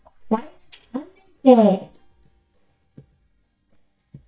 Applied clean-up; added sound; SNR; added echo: neural mask model DeepFilterNet 3.